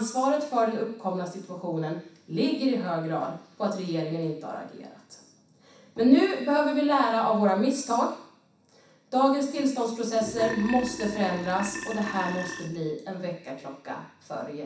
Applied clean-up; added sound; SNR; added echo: none; Burping, eructation; 9 dB; reverberation time 0.7 s.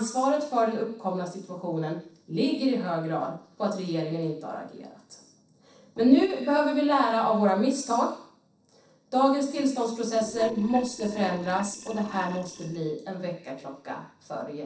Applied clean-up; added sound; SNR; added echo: neural separator model SepFormer DNS4.